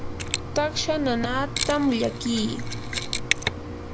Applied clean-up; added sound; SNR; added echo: none; Mechanisms + Mechanisms; 2 dB; none.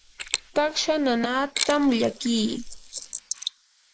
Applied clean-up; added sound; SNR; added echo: neural mask model Resemble Enhance denoiser.